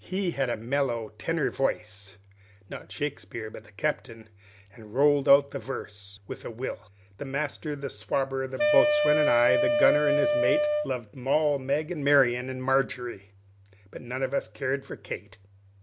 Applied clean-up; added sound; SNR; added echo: none; Wind instrument, woodwind instrument; -3 dB; none.